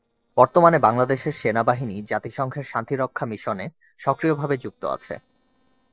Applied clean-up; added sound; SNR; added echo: neural separator model SepFormer DNS4.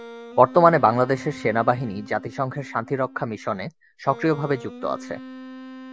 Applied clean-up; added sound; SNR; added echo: none; Wind instrument, woodwind instrument; 17 dB; none.